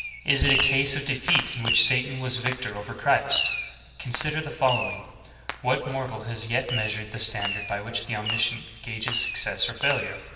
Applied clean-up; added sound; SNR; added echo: none; Fireworks; 5 dB; reverberation time 2.1 s.